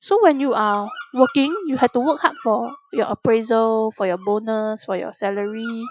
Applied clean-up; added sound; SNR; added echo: classical method Wiener filter.